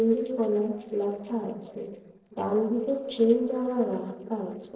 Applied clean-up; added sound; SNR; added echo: neural separator model SepFormer DNS4.